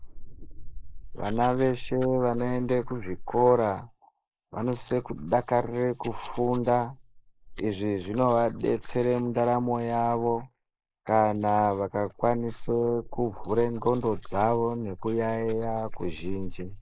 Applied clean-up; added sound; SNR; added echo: neural mask model Resemble Enhance denoiser.